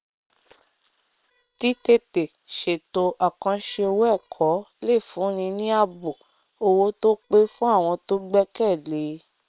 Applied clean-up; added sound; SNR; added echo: neural separator model SepFormer WHAM!.